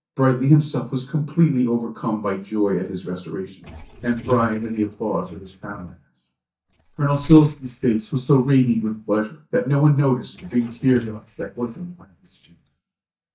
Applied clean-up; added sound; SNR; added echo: neural mask model DeepFilterNet 3.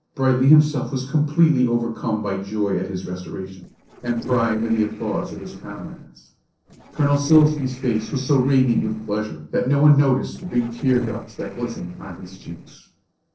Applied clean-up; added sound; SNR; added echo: neural separator model SepFormer DNS4.